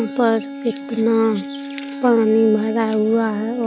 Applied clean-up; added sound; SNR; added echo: none; Bowed string instrument; 12 dB; none.